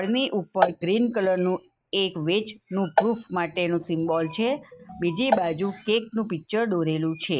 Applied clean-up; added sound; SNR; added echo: neural mask model RNNoise.